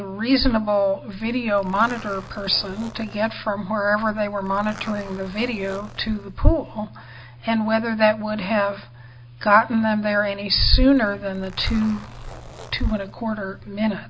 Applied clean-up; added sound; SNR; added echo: none; Zipper (clothing); 19 dB; none.